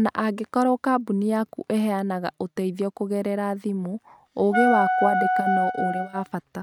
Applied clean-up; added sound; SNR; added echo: neural mask model RNNoise.